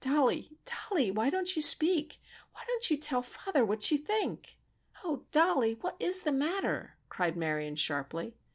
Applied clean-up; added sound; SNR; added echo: none; none; none; none.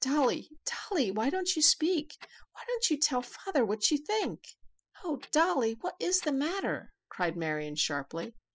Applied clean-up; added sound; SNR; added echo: classical method spectral subtraction.